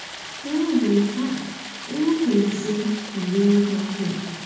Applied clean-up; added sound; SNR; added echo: none; Stream; 13 dB; reverberation time 1.2 s.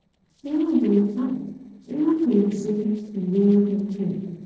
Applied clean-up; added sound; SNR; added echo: neural separator model SepFormer DNS4.